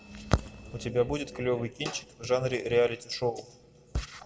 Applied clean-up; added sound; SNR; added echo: none; none; none; reverberation time 1.2 s.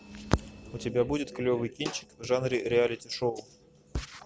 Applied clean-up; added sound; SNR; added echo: none; none; none; none.